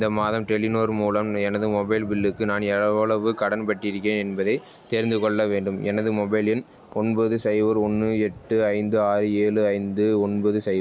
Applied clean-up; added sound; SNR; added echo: none; none; none; none.